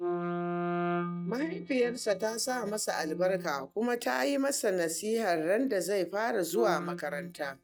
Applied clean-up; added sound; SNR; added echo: neural mask model DeepFilterNet 3.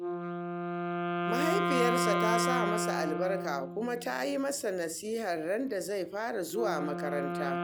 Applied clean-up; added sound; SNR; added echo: none; Wind instrument, woodwind instrument; 0 dB; none.